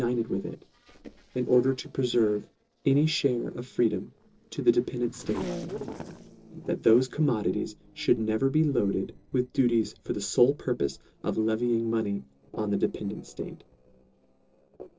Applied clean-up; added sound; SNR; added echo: neural separator model SepFormer DNS4.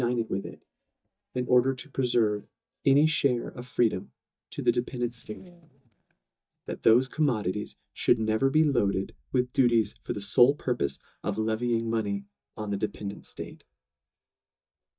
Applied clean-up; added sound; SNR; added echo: neural mask model DeepFilterNet 3.